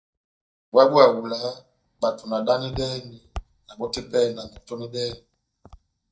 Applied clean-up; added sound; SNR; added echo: neural mask model DeepFilterNet 3.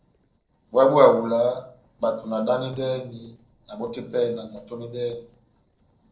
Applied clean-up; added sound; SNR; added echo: neural separator model SepFormer DNS4.